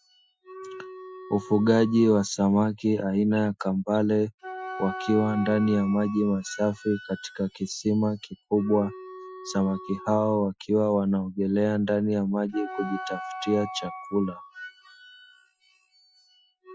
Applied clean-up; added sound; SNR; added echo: classical method Wiener filter.